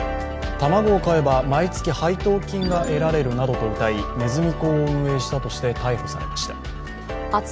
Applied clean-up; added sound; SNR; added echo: none; none; none; none.